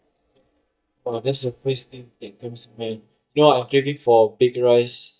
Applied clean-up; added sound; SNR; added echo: neural mask model DeepFilterNet 3.